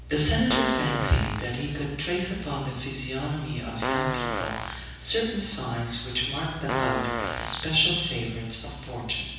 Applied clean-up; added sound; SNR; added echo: none; Fart; 6 dB; reverberation time 1.1 s.